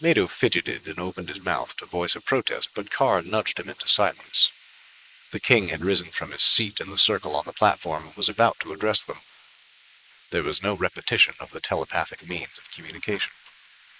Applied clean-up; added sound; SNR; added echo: neural mask model Resemble Enhance denoiser.